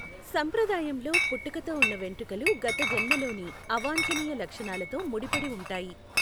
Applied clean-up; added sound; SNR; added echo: none; Chatter / Chink, clink; 0 dB; none.